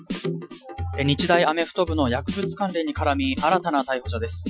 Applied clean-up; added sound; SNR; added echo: classical method Wiener filter.